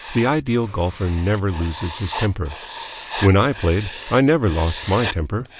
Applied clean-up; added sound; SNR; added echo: none; Writing; 14 dB; none.